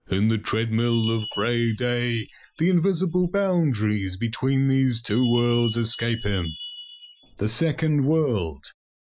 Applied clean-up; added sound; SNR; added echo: classical method Wiener filter.